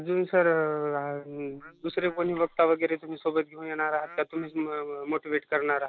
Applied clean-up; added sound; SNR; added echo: neural mask model Resemble Enhance denoiser.